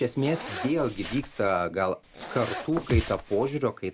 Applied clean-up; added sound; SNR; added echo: none; Zipper (clothing) + Thump, thud; 7 dB; none.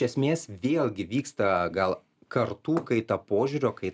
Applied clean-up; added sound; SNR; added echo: none; none; none; none.